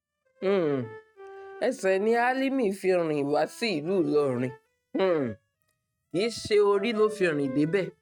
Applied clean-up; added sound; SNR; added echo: neural mask model RNNoise.